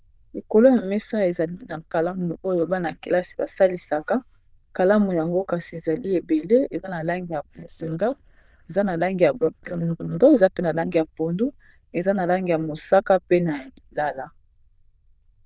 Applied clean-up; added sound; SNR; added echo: neural diffusion model UNIVERSE++.